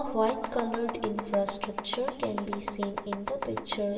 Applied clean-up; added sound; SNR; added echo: none; Domestic sounds, home sounds; 6 dB; reverberation time 2.2 s.